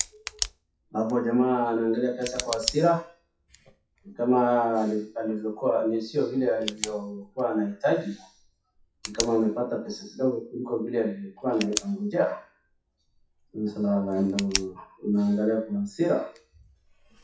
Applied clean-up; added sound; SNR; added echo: classical method WPE with log-MMSE.